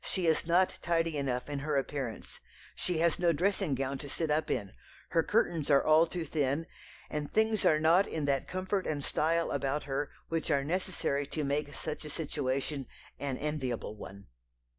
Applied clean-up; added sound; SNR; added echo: none; none; none; none.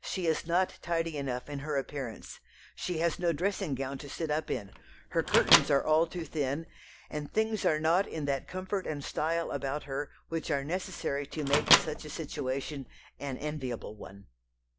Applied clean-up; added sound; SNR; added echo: none; Microwave oven; 1 dB; none.